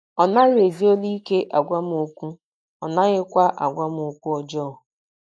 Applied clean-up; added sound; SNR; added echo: neural mask model DeepFilterNet 3.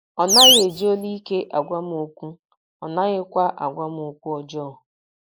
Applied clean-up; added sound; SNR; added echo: neural mask model Resemble Enhance denoiser.